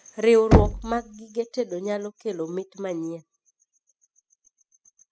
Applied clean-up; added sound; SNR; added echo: classical method spectral subtraction.